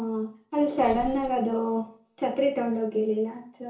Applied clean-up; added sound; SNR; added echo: none; Tearing; 16 dB; reverberation time 0.6 s.